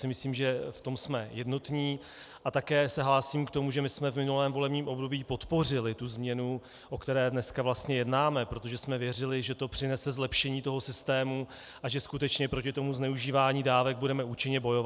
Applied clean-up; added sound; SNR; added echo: none; none; none; none.